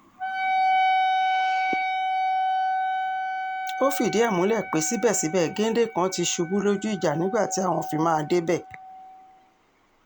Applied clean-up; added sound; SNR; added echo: none; Wind instrument, woodwind instrument; 1 dB; none.